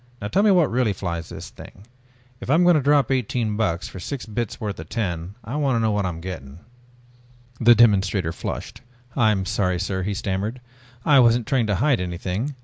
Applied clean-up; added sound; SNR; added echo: none; none; none; none.